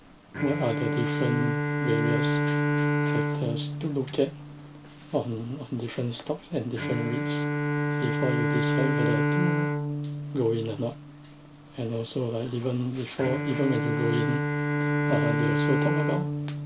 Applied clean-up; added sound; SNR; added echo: none; Bowed string instrument; -1 dB; none.